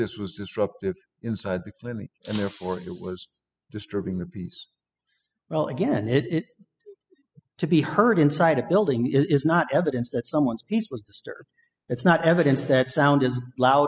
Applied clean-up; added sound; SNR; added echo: classical method spectral subtraction.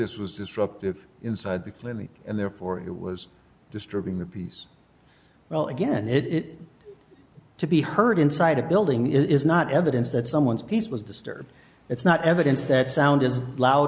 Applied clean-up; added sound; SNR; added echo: none; none; none; none.